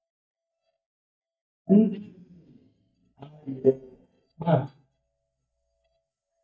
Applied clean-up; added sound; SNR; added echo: neural mask model DeepFilterNet 3.